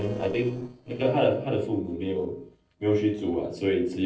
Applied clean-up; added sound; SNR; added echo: neural separator model SepFormer DNS4.